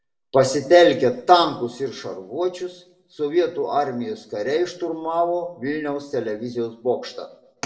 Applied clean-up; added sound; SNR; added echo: none; none; none; reverberation time 0.5 s.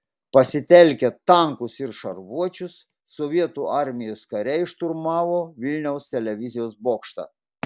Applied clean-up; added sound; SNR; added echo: none; none; none; none.